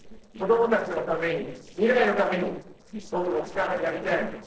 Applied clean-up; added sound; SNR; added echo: neural separator model SepFormer DNS4.